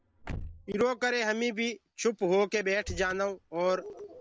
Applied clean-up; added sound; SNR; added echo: none; Slam / Car; 16 dB; none.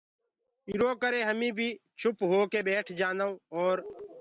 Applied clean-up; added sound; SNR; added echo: none; none; none; none.